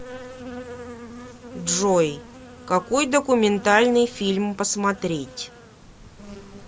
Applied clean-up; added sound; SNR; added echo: none; Insect; 17 dB; none.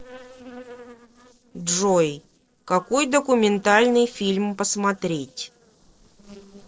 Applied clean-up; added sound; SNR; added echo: neural separator model SepFormer DNS4.